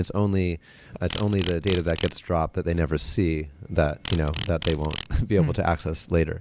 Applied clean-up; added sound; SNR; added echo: none; Insect; 11 dB; none.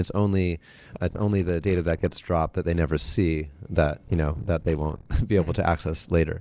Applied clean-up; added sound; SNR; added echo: neural separator model SepFormer DNS4.